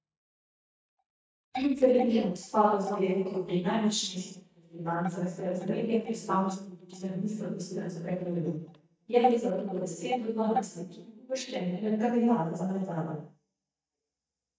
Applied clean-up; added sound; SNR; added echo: neural mask model DeepFilterNet 3.